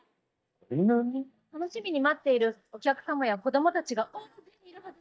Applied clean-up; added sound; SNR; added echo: neural mask model DeepFilterNet 3.